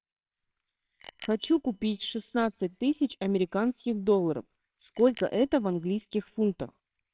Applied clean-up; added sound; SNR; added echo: neural separator model SepFormer WHAMR!.